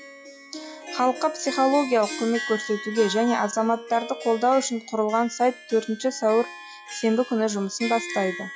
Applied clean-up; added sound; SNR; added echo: classical method log-MMSE.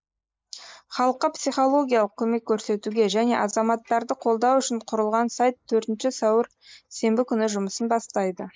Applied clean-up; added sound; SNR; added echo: neural mask model Resemble Enhance denoiser.